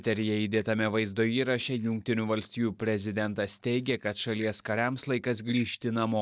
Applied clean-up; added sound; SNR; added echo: neural mask model DeepFilterNet 3.